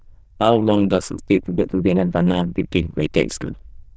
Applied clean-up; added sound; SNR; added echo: neural diffusion model UNIVERSE++.